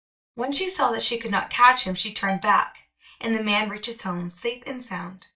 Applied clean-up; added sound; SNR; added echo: neural mask model DeepFilterNet 3.